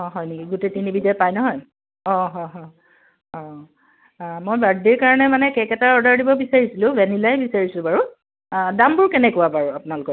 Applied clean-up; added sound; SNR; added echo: none; none; none; none.